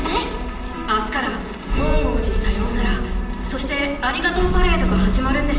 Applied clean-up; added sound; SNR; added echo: none; none; none; reverberation time 0.8 s.